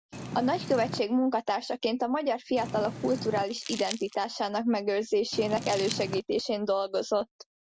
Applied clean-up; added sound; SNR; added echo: none; Crumpling, crinkling + Purr; 9 dB; none.